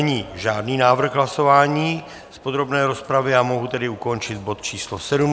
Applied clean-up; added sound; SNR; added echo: none; none; none; none.